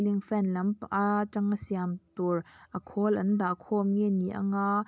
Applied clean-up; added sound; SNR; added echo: none; none; none; none.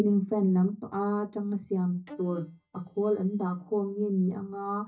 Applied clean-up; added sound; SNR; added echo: neural mask model DeepFilterNet 3.